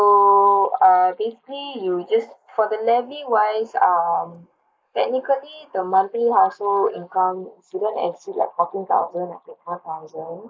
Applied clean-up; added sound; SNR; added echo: neural mask model Resemble Enhance denoiser.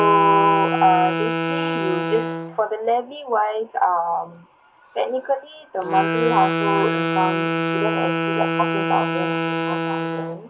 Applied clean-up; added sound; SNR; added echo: none; Wind instrument, woodwind instrument; 2 dB; none.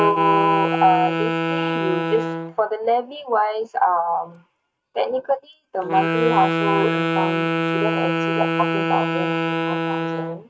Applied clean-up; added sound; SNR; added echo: neural mask model RNNoise.